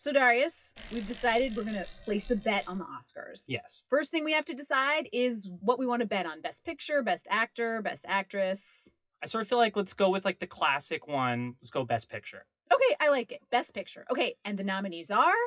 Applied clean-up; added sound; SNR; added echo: classical method WPE with log-MMSE.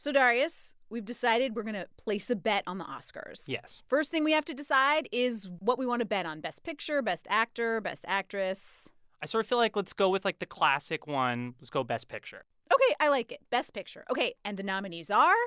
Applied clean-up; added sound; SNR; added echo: none; none; none; none.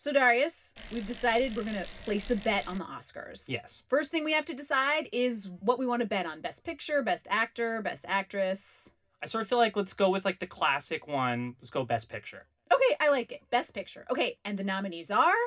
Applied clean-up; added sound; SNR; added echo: none; Bicycle; 14 dB; reverberation time 0.4 s.